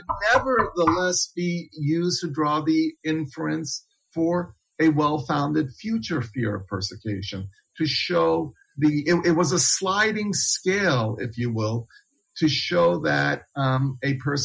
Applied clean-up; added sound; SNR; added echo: classical method Wiener filter.